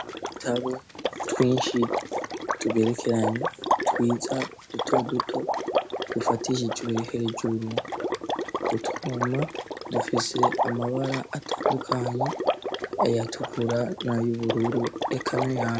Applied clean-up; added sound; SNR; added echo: none; Water / Liquid; 1 dB; none.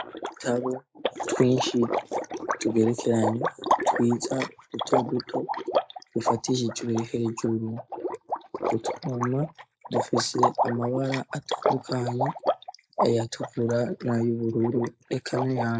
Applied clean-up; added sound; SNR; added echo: neural mask model Resemble Enhance denoiser.